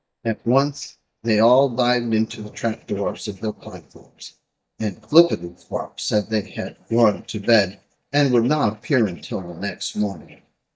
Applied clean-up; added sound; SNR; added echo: neural mask model DeepFilterNet 3.